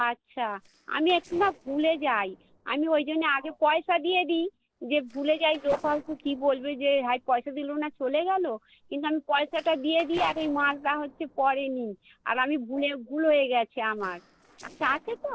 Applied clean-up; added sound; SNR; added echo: neural separator model SepFormer DNS4.